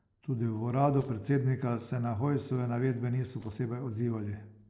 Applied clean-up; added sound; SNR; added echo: neural separator model SepFormer DNS4.